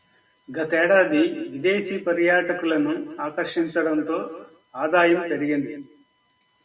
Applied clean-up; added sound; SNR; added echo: none; none; none; none.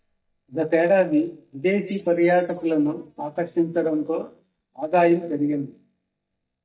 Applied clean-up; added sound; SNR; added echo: neural mask model DeepFilterNet 3.